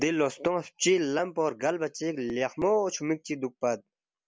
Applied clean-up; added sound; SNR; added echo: none; none; none; none.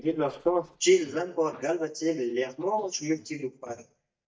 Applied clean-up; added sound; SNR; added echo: neural mask model DeepFilterNet 3.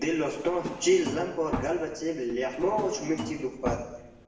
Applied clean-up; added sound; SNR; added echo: none; Drawer open or close; 9 dB; reverberation time 0.9 s.